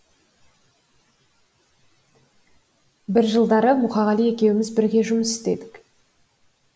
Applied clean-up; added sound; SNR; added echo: none; none; none; none.